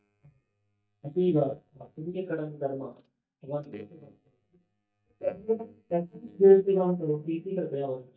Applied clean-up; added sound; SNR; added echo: neural mask model DeepFilterNet 3.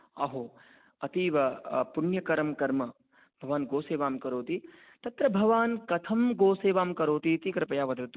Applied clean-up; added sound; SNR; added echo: none; none; none; none.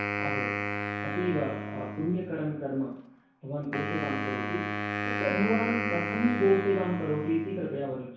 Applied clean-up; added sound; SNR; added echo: none; Wind instrument, woodwind instrument; 3 dB; reverberation time 0.6 s.